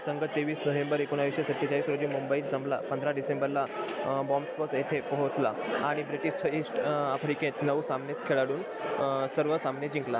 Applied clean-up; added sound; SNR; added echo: none; none; none; none.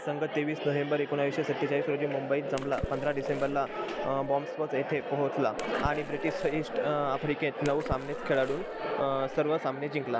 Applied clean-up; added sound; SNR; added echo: none; Water / Splash, splatter; 12 dB; none.